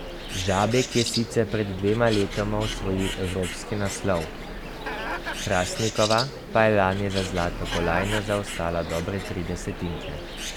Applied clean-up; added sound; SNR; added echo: none; Bird + Chicken, rooster; 6 dB; none.